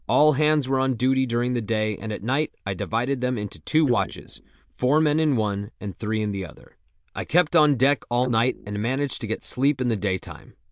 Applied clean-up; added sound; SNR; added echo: neural diffusion model UNIVERSE++.